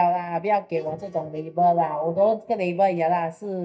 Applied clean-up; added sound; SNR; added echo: neural mask model DeepFilterNet 3.